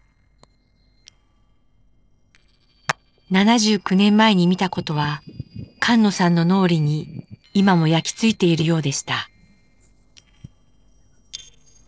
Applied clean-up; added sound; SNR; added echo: neural separator model SepFormer DNS4.